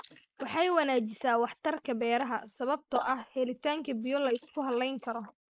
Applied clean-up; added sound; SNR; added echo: neural mask model Resemble Enhance denoiser.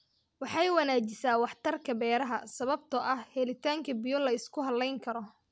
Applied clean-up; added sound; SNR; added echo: none; none; none; none.